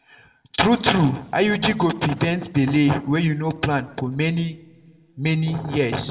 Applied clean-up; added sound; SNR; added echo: none; none; none; reverberation time 0.5 s.